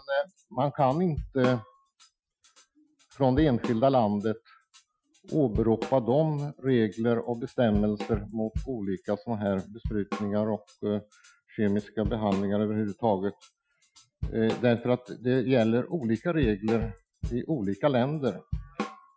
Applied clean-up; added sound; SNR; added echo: classical method Wiener filter.